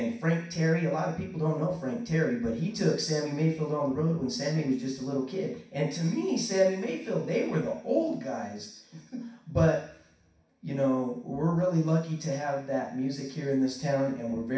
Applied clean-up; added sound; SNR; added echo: none; none; none; reverberation time 0.6 s.